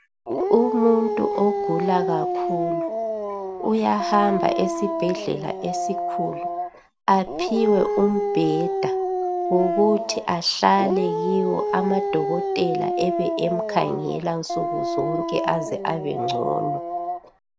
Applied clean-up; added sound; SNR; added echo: none; Dog; 2 dB; none.